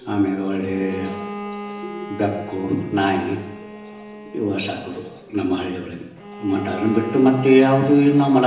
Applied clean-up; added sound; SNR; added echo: none; Bowed string instrument; 14 dB; reverberation time 1.0 s.